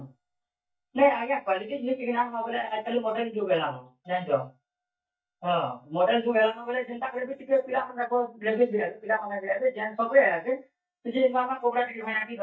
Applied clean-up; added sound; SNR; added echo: neural mask model DeepFilterNet 3.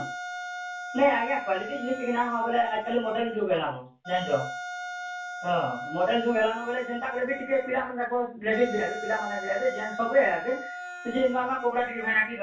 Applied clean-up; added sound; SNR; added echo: none; Wind instrument, woodwind instrument; 10 dB; reverberation time 0.3 s.